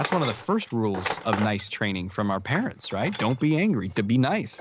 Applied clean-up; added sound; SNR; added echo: none; Tools; 10 dB; none.